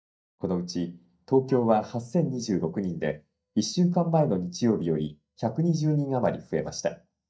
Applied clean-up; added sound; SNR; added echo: neural mask model DeepFilterNet 3.